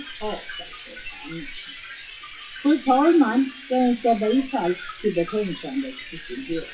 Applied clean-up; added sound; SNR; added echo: classical method WPE with log-MMSE.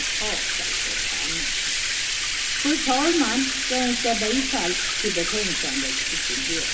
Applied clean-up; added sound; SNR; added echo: none; Bathtub (filling or washing); -3 dB; reverberation time 0.2 s.